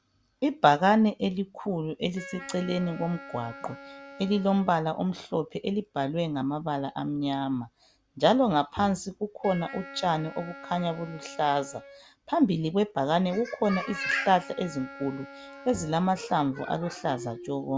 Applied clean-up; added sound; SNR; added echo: none; Wind instrument, woodwind instrument + Bowed string instrument; 17 dB; none.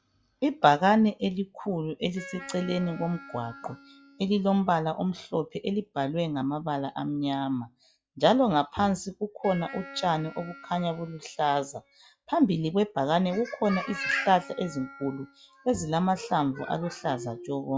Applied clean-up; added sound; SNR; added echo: classical method log-MMSE.